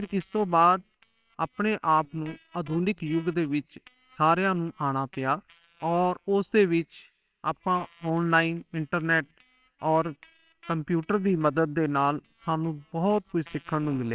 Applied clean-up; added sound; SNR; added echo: neural separator model SepFormer WHAMR!.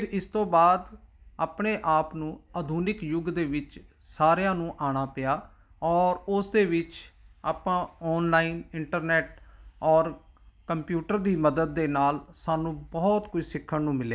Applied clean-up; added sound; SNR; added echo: none; none; none; none.